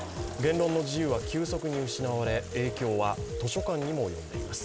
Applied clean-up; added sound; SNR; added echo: none; Toilet flush; 17 dB; none.